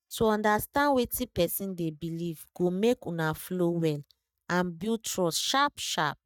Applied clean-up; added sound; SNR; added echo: neural mask model DeepFilterNet 3.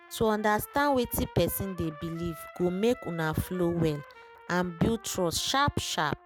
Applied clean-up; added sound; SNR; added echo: none; Trumpet; 20 dB; none.